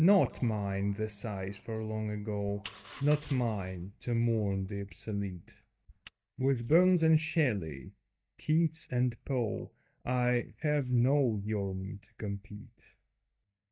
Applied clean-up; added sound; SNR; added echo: neural mask model DeepFilterNet 3.